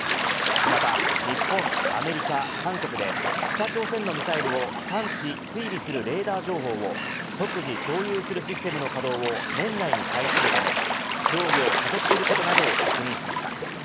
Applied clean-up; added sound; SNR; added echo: none; Gull, seagull / Waves, surf; -4 dB; none.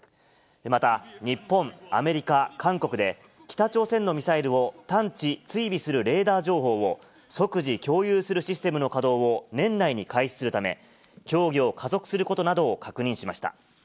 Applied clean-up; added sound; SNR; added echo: none; none; none; none.